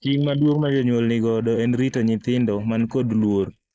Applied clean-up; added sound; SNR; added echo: neural mask model Resemble Enhance denoiser.